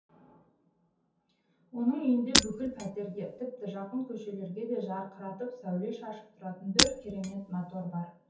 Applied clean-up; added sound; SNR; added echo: none; Shatter; -5 dB; reverberation time 0.5 s.